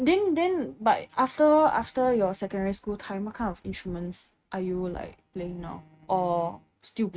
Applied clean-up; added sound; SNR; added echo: neural mask model RNNoise.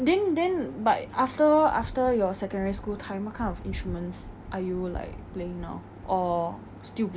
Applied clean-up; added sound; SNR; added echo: none; none; none; none.